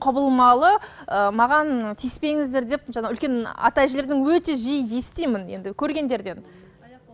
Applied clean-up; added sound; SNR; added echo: none; none; none; none.